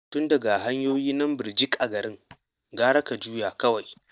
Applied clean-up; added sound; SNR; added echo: neural mask model DeepFilterNet 3.